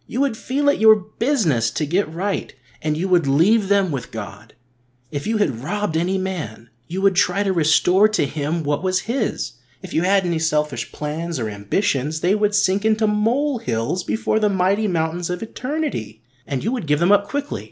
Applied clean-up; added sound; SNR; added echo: none; none; none; none.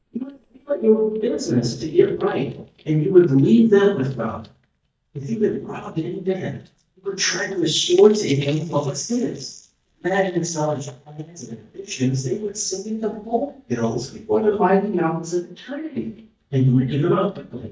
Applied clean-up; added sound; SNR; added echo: neural mask model DeepFilterNet 3.